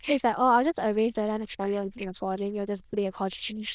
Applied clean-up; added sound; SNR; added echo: neural diffusion model UNIVERSE++.